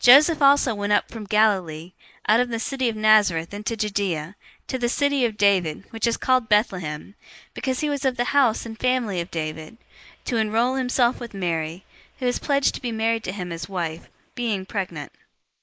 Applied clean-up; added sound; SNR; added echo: neural mask model Resemble Enhance denoiser.